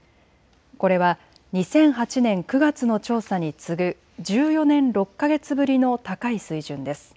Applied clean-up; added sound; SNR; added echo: none; none; none; none.